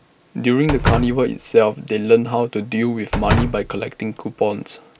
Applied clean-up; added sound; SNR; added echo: none; Slam; 5 dB; none.